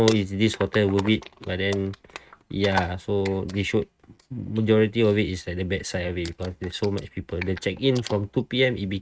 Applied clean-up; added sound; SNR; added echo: neural mask model RNNoise.